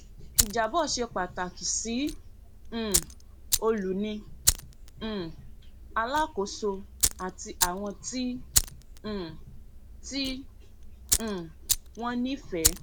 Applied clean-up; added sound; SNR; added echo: none; Fire; 0 dB; none.